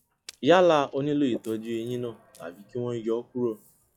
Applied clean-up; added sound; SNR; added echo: classical method log-MMSE.